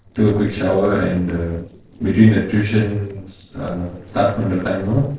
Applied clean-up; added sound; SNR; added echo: neural separator model SepFormer DNS4.